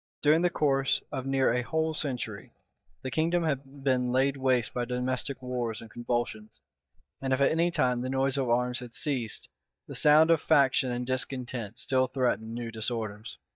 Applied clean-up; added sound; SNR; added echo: neural mask model DeepFilterNet 3.